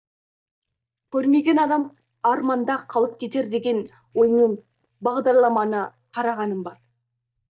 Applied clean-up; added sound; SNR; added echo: neural mask model DeepFilterNet 3.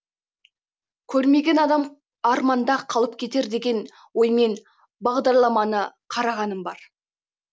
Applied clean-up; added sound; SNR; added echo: none; none; none; none.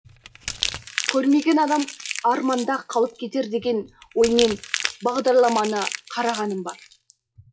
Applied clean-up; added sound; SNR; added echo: classical method WPE with log-MMSE.